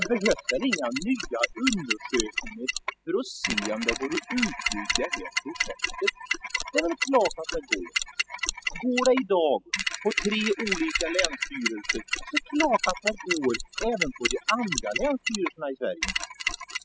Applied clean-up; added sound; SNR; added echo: classical method spectral subtraction.